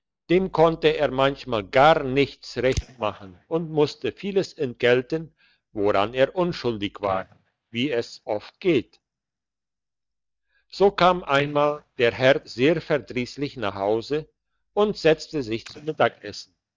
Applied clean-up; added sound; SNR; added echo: neural mask model DeepFilterNet 3.